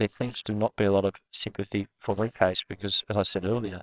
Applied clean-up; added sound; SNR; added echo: neural separator model SepFormer WHAMR!.